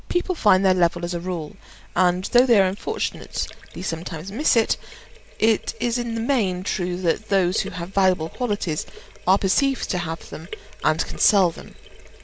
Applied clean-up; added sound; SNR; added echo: none; Sink (filling or washing); 19 dB; none.